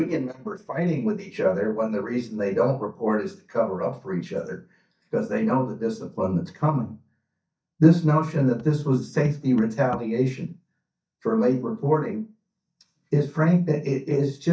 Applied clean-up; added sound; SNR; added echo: neural mask model DeepFilterNet 3.